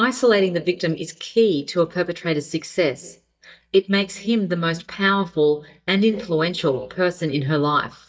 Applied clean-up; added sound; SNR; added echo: neural mask model DeepFilterNet 3.